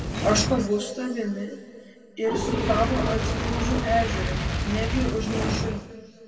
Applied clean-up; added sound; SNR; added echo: none; Fire; 0 dB; reverberation time 2.2 s.